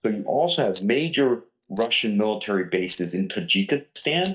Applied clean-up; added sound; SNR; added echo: neural mask model DeepFilterNet 3.